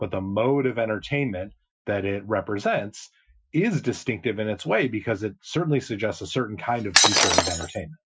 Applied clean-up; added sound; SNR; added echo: classical method Wiener filter.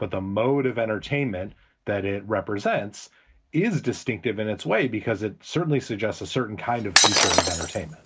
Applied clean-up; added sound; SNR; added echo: none; Shatter; -4 dB; none.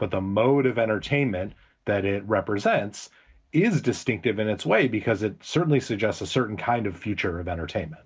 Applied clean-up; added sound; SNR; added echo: none; none; none; none.